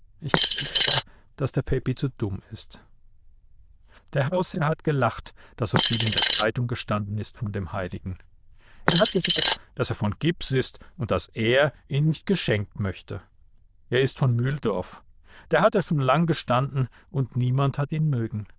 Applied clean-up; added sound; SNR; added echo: neural diffusion model UNIVERSE++.